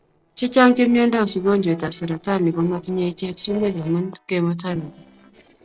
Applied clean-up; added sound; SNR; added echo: neural separator model SepFormer DNS4.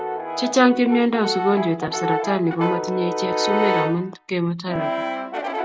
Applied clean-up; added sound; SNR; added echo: none; Brass instrument; 3 dB; none.